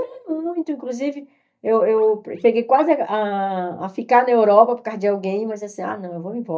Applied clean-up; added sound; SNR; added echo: neural mask model DeepFilterNet 3.